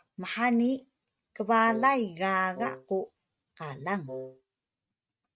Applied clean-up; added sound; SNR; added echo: neural mask model RNNoise.